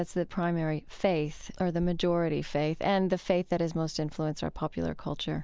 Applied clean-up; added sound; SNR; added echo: none; none; none; none.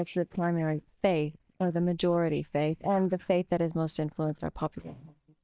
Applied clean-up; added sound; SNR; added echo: neural mask model DeepFilterNet 3.